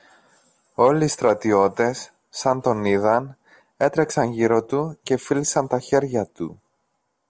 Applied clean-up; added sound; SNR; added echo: none; none; none; none.